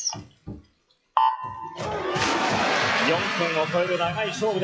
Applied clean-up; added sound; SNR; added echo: classical method log-MMSE.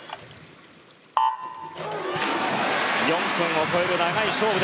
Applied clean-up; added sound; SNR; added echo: none; none; none; none.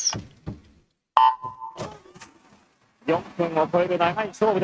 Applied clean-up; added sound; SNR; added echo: neural mask model RNNoise.